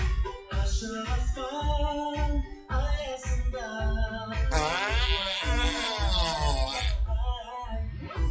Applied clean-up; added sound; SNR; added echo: classical method WPE with log-MMSE.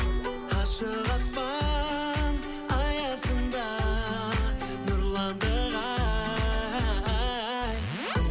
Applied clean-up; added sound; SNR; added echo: none; none; none; none.